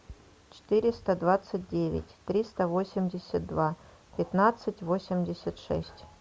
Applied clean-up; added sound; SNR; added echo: none; none; none; none.